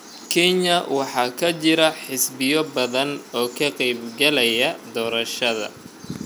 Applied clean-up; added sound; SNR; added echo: none; none; none; none.